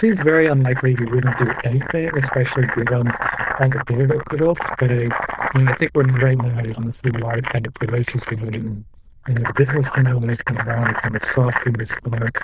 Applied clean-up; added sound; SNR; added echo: neural diffusion model UNIVERSE++.